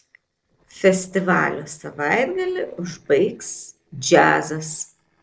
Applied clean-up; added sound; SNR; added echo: neural separator model SepFormer DNS4.